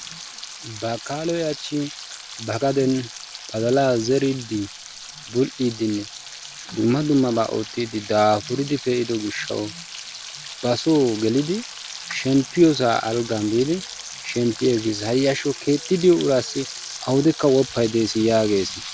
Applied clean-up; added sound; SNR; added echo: none; Frying (food); 14 dB; none.